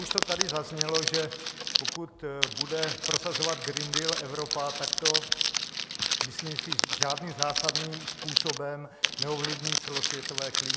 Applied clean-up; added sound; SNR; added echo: none; Crackle; -4 dB; none.